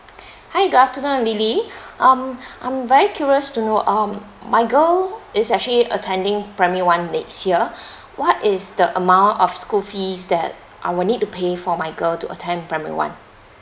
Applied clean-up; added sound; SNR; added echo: none; none; none; none.